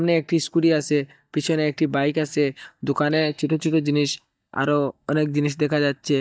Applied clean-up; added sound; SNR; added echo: neural mask model DeepFilterNet 3.